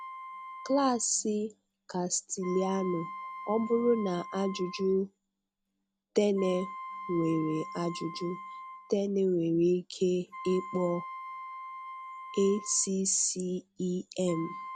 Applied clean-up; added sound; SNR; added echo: none; Wind instrument, woodwind instrument; 13 dB; none.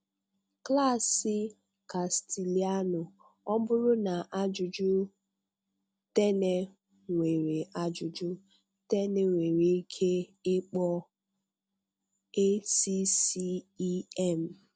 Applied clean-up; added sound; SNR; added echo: none; none; none; none.